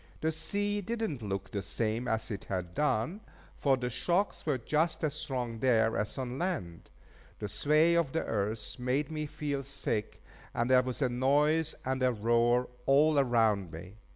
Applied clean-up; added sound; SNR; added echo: none; none; none; none.